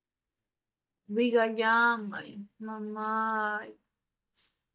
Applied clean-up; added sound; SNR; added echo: neural mask model DeepFilterNet 3.